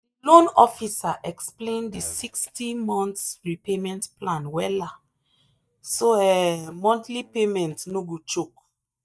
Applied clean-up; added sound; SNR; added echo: neural mask model DeepFilterNet 3.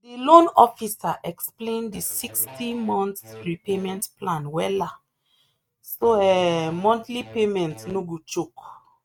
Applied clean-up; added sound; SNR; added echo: neural mask model RNNoise.